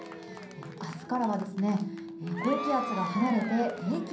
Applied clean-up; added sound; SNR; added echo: none; Applause / Crowd / Cheering; 9 dB; reverberation time 0.6 s.